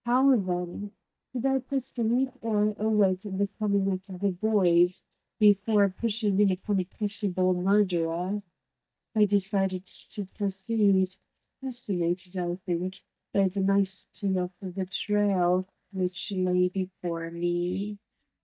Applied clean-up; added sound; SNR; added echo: neural mask model DeepFilterNet 3.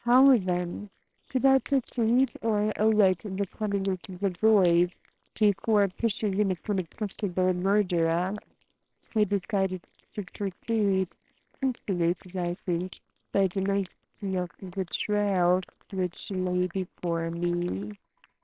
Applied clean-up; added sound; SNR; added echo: neural separator model SepFormer WHAMR!.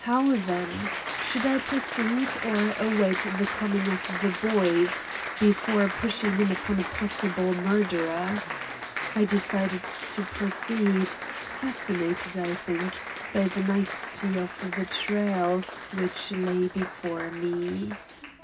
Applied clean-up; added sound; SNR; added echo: none; Applause; 7 dB; reverberation time 0.4 s.